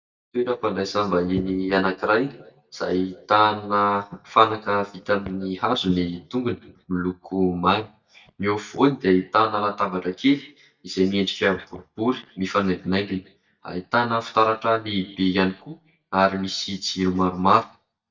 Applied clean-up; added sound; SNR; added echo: neural mask model DeepFilterNet 3.